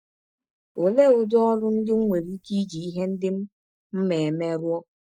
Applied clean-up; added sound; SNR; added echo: neural mask model DeepFilterNet 3.